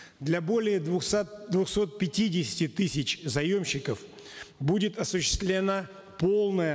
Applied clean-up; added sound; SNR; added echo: none; none; none; none.